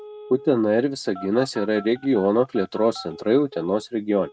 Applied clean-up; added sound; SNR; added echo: neural mask model RNNoise.